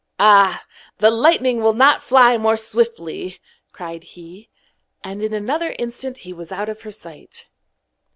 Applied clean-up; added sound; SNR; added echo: none; none; none; none.